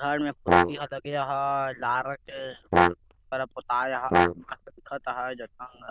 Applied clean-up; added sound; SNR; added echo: neural diffusion model UNIVERSE++.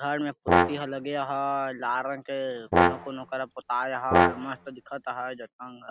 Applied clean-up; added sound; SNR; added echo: none; Brass instrument; -5 dB; none.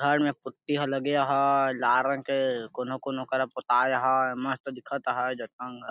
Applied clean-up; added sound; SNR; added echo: none; none; none; none.